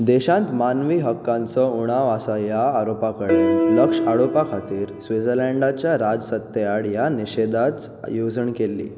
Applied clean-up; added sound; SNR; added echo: none; Piano; 3 dB; none.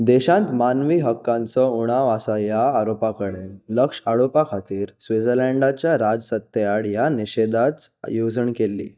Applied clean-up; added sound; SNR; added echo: neural mask model DeepFilterNet 3.